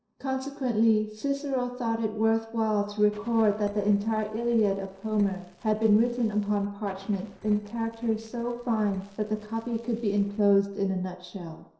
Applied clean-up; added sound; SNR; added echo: neural separator model SepFormer DNS4.